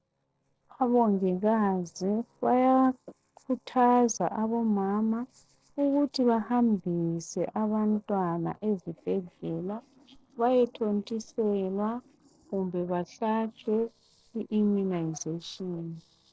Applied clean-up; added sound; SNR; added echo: neural separator model SepFormer DNS4.